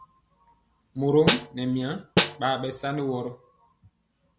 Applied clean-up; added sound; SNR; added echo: none; Snare drum; -3 dB; none.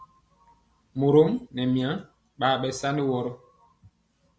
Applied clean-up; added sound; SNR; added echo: none; none; none; none.